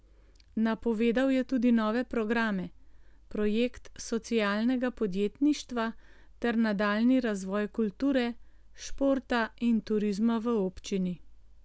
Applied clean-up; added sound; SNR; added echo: none; none; none; none.